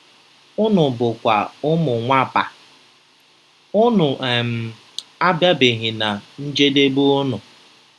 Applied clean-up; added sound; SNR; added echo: none; none; none; none.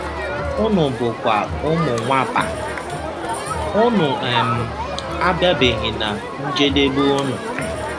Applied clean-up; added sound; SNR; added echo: none; Crowd; 4 dB; none.